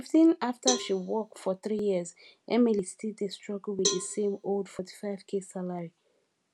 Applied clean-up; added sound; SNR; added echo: none; Cowbell; 8 dB; none.